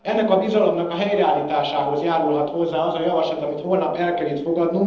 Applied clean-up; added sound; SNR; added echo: neural separator model SepFormer DNS4.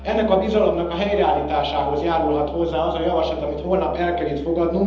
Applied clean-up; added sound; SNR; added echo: none; Musical instrument; 15 dB; reverberation time 0.9 s.